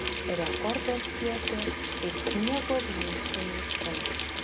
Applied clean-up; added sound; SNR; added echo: none; Sink (filling or washing) / Water tap, faucet; -4 dB; none.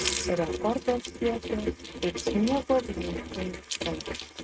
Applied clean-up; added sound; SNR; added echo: neural mask model RNNoise.